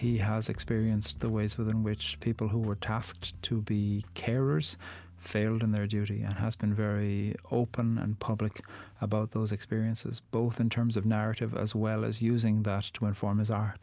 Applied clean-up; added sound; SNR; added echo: none; none; none; none.